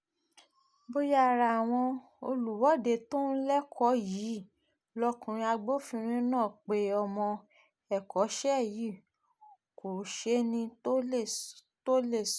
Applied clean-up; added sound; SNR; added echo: none; none; none; none.